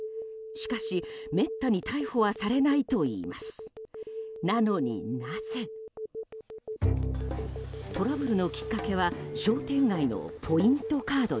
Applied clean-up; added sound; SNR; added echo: none; Telephone; 10 dB; none.